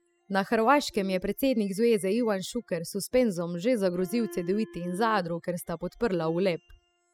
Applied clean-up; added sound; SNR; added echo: classical method spectral subtraction.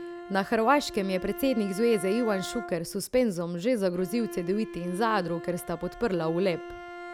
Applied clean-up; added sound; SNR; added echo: none; Bowed string instrument; 13 dB; none.